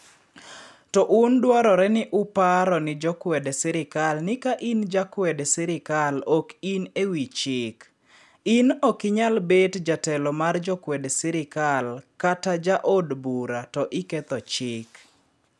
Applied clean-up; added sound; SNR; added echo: none; none; none; none.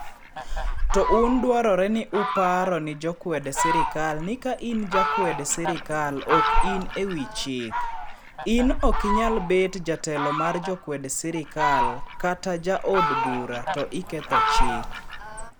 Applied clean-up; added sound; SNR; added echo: none; Fowl; 0 dB; none.